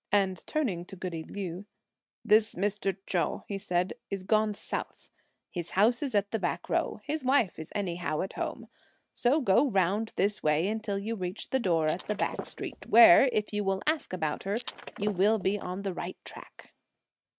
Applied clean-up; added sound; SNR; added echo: neural mask model RNNoise.